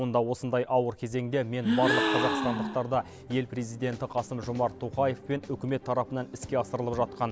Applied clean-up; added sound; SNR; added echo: none; Gasp; 2 dB; none.